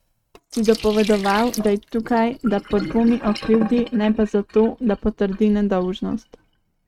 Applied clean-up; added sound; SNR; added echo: neural mask model RNNoise.